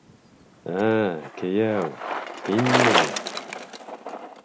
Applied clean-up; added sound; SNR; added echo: none; Bicycle; 1 dB; none.